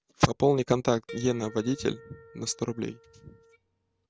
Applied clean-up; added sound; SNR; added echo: none; Harp; 20 dB; none.